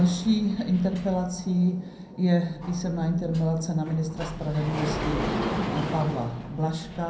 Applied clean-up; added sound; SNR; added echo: none; Sliding door; 8 dB; reverberation time 0.5 s.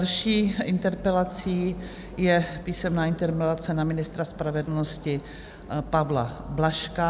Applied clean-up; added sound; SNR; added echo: none; none; none; none.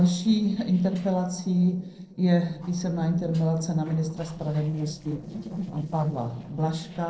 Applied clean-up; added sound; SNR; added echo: neural separator model SepFormer DNS4.